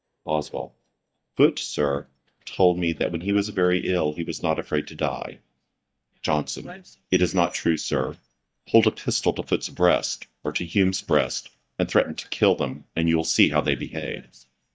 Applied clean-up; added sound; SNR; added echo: neural mask model DeepFilterNet 3.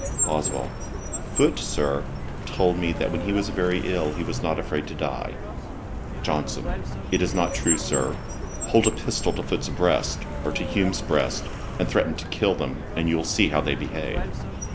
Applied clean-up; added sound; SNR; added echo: none; Car; 4 dB; none.